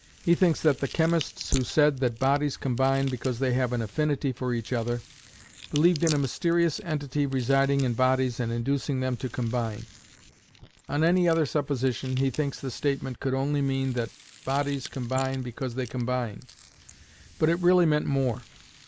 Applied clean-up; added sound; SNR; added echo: neural mask model Resemble Enhance denoiser.